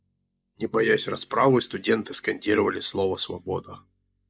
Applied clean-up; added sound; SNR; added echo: neural mask model DeepFilterNet 3.